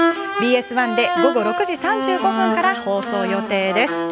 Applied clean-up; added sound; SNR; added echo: none; none; none; none.